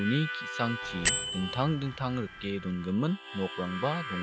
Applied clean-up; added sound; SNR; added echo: none; Bell + Harmonica; 5 dB; none.